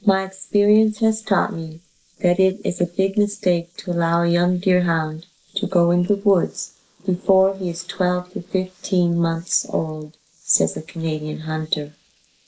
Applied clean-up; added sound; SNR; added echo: neural mask model Resemble Enhance denoiser.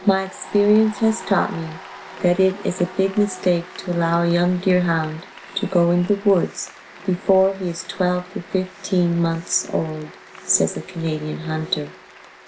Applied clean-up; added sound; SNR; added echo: none; Applause / Cheering; 20 dB; none.